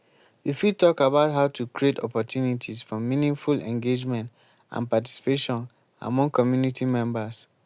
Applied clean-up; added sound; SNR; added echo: none; none; none; none.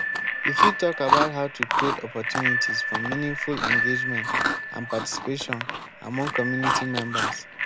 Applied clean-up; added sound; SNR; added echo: none; Bicycle bell + Chewing, mastication; -4 dB; none.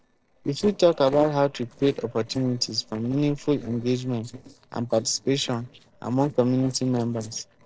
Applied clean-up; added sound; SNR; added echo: neural separator model SepFormer DNS4.